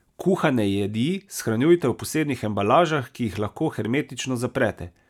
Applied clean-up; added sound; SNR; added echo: none; none; none; none.